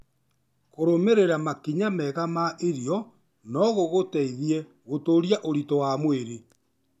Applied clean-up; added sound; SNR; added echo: none; none; none; none.